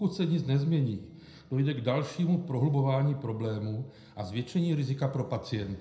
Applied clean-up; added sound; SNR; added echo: none; none; none; reverberation time 0.5 s.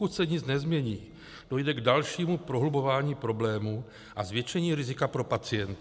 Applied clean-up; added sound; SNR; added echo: none; none; none; none.